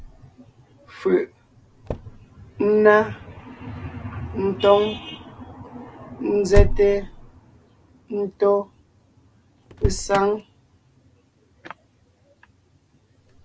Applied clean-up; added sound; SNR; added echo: none; Motor vehicle (road); 6 dB; none.